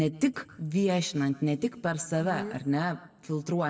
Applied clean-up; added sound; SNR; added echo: none; none; none; reverberation time 1.3 s.